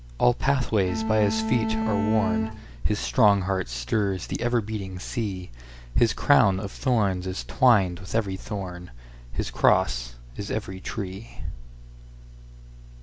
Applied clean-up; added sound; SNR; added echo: none; Bowed string instrument; 2 dB; none.